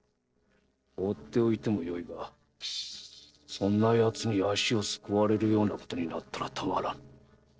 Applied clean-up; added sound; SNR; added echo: neural separator model SepFormer DNS4.